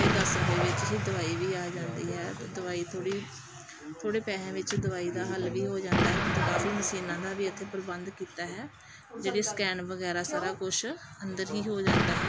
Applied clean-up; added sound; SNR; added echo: none; Explosion; 2 dB; none.